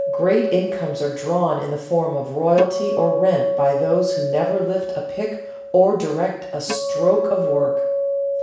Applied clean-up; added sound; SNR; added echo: none; Acoustic guitar; 3 dB; reverberation time 0.7 s.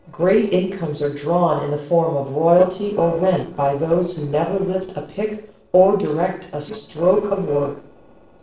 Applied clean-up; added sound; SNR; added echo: neural separator model SepFormer DNS4.